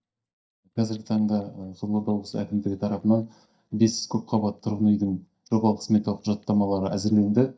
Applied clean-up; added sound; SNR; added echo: neural mask model DeepFilterNet 3.